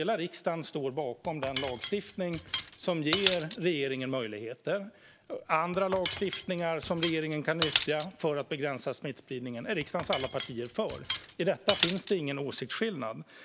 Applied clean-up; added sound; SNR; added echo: none; Cutlery, silverware; -3 dB; none.